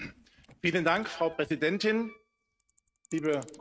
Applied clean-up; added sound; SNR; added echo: neural mask model RNNoise.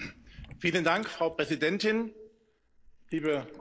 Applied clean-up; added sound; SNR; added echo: neural mask model Resemble Enhance denoiser.